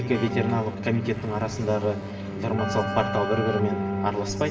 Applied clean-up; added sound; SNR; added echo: none; Keyboard (musical); 4 dB; reverberation time 1.8 s.